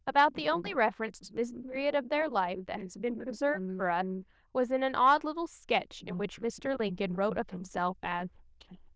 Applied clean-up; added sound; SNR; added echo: neural diffusion model UNIVERSE++.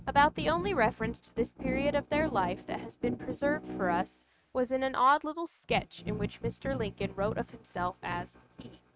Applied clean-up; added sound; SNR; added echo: neural mask model RNNoise.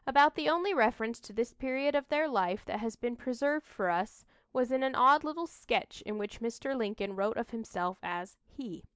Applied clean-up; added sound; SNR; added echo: none; none; none; none.